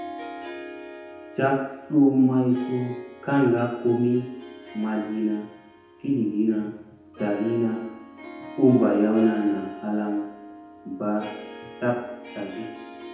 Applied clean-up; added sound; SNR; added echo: none; Harp; 16 dB; reverberation time 1.0 s.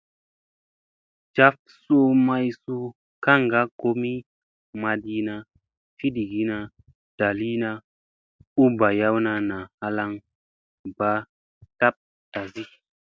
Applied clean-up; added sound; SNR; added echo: none; none; none; none.